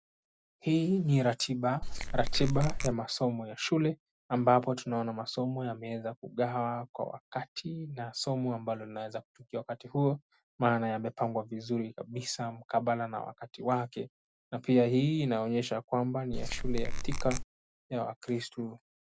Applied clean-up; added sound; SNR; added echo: none; Squeak / Tools; -2 dB; none.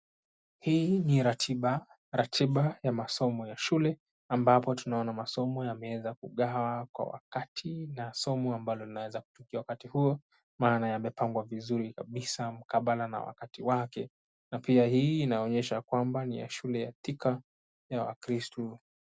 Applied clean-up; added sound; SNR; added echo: none; none; none; none.